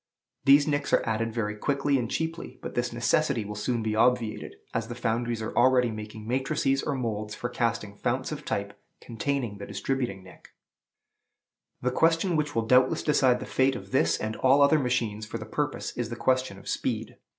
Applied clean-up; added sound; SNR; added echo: none; none; none; none.